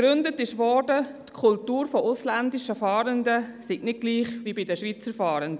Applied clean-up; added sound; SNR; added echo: none; none; none; none.